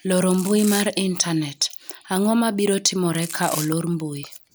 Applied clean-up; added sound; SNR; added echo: none; Domestic sounds, home sounds; 13 dB; none.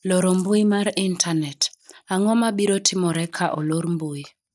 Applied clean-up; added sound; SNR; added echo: neural mask model DeepFilterNet 3.